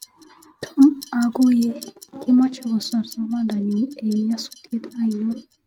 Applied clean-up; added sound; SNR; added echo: neural mask model RNNoise.